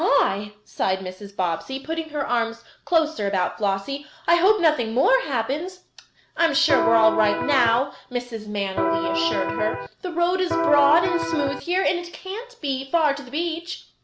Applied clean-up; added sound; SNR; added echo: none; Electric guitar; 1 dB; none.